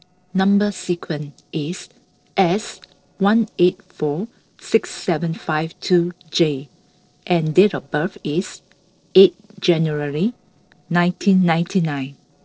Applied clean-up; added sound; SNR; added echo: neural separator model SepFormer DNS4.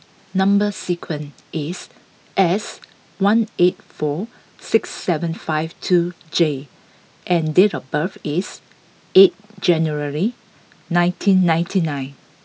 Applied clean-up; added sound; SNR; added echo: none; none; none; none.